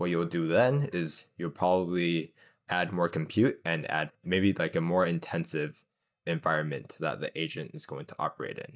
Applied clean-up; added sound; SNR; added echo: neural mask model DeepFilterNet 3.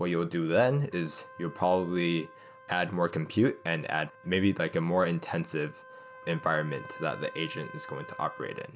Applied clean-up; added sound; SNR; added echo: none; Trumpet; 19 dB; none.